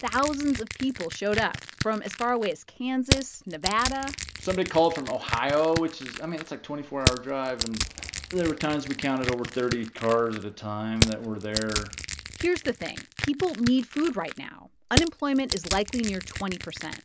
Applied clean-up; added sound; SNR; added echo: none; Crushing; 5 dB; none.